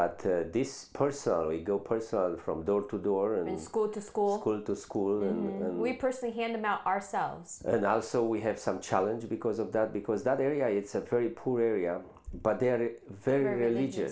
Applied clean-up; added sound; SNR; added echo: none; none; none; reverberation time 0.4 s.